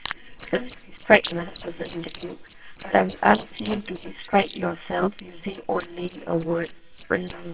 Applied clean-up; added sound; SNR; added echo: neural separator model SepFormer WHAMR!.